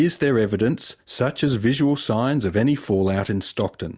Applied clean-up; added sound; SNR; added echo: none; none; none; none.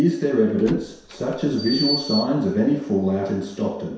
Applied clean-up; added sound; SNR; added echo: none; Door; 12 dB; reverberation time 0.7 s.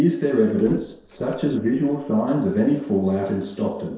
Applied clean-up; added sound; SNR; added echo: neural separator model SepFormer DNS4.